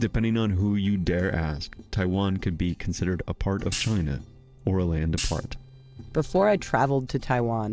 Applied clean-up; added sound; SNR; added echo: neural separator model SepFormer DNS4.